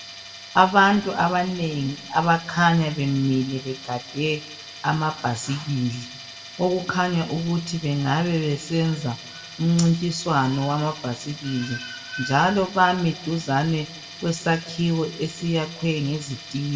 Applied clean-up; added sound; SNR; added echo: none; Tools; 16 dB; reverberation time 0.9 s.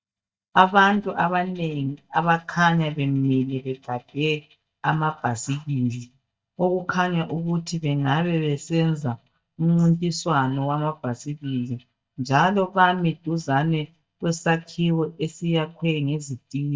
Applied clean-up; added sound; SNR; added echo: neural mask model DeepFilterNet 3.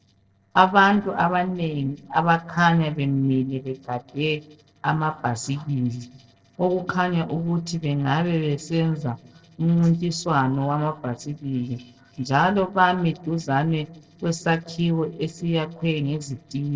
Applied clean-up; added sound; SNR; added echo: neural separator model SepFormer DNS4.